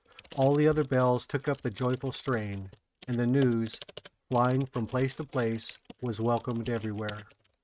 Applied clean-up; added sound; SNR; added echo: neural mask model RNNoise.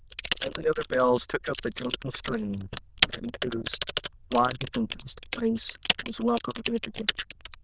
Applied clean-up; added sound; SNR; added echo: neural diffusion model UNIVERSE++.